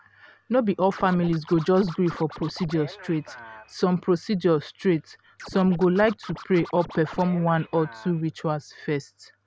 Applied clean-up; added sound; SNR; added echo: none; Scratching (performance technique); 18 dB; none.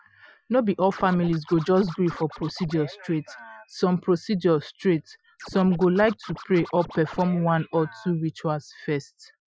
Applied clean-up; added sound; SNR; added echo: classical method Wiener filter.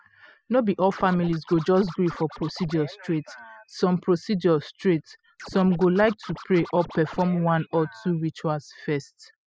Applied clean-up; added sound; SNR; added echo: classical method spectral subtraction.